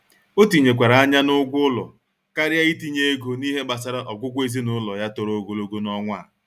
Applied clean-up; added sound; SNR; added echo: none; none; none; none.